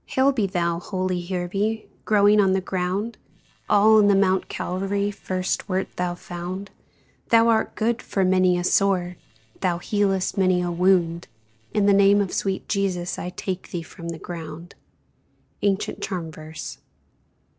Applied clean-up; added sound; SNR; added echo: neural separator model SepFormer DNS4.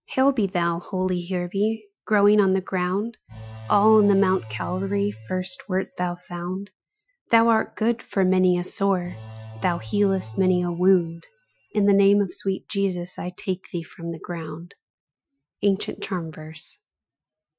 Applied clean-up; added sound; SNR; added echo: classical method Wiener filter.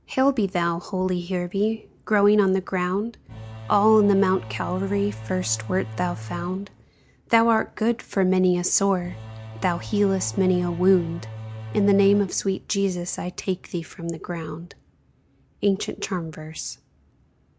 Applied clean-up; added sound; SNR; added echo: none; Engine / Domestic sounds, home sounds; 12 dB; none.